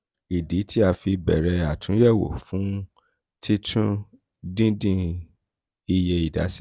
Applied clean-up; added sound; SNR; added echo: none; none; none; none.